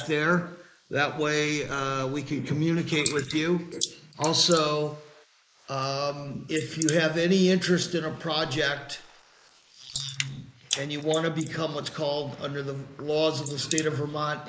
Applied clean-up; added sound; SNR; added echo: neural mask model Resemble Enhance denoiser.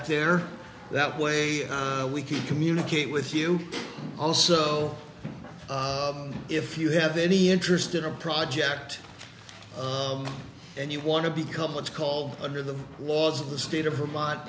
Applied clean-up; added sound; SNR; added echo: none; none; none; none.